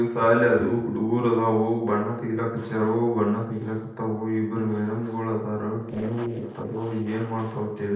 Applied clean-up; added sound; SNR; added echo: neural separator model SepFormer DNS4.